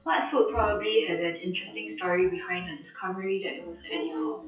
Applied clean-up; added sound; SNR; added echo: classical method WPE with log-MMSE.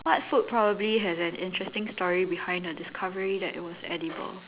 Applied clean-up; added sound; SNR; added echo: none; none; none; none.